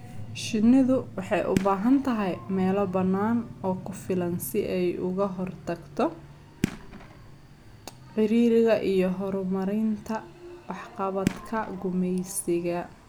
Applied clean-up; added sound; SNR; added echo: none; Fireworks; 10 dB; none.